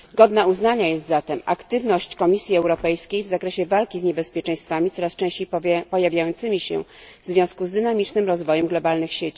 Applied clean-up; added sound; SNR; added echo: none; none; none; none.